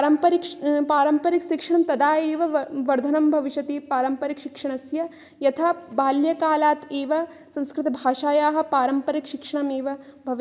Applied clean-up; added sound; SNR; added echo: none; none; none; none.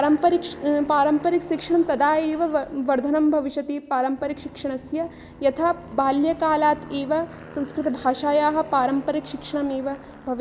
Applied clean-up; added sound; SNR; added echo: none; Aircraft; 19 dB; none.